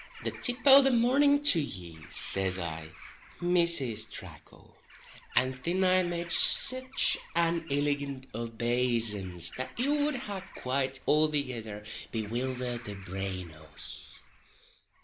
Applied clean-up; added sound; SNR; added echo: none; Bird vocalization, bird call, bird song / Crow; 20 dB; none.